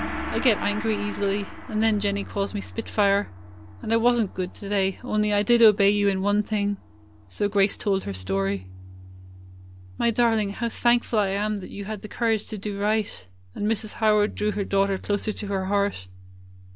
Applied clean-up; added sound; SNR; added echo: none; Bass guitar + Gong; 14 dB; none.